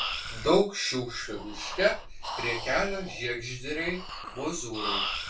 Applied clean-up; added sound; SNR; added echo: none; Breathing; 6 dB; reverberation time 0.2 s.